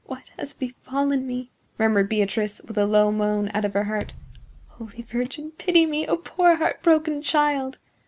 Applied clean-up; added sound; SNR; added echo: none; Bass drum; 20 dB; none.